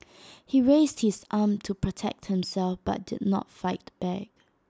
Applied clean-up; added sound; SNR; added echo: none; none; none; none.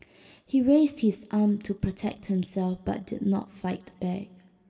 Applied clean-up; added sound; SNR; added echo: none; none; none; reverberation time 1.3 s.